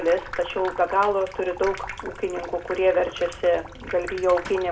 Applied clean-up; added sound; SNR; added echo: none; Sink (filling or washing) / Water tap, faucet; 13 dB; reverberation time 0.4 s.